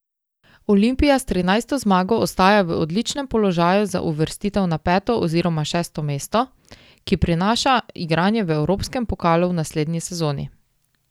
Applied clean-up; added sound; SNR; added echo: none; none; none; none.